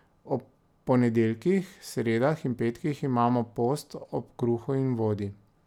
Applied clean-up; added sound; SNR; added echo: none; none; none; none.